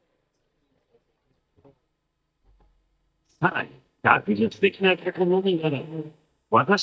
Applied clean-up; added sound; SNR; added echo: neural mask model DeepFilterNet 3.